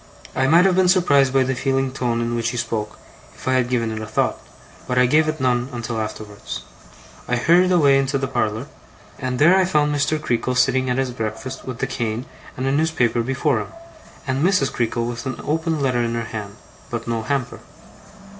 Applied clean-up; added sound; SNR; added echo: none; none; none; none.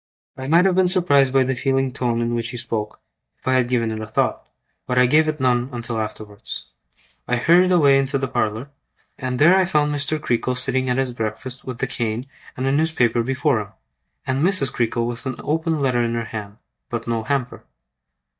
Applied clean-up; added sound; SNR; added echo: neural mask model DeepFilterNet 3.